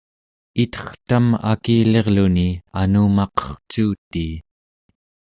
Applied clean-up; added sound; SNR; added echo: none; none; none; none.